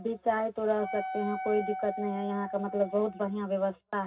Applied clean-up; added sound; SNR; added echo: none; Wind instrument, woodwind instrument; 8 dB; reverberation time 0.4 s.